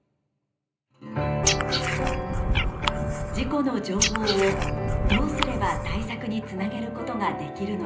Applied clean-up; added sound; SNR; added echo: none; Frog; -1 dB; reverberation time 0.5 s.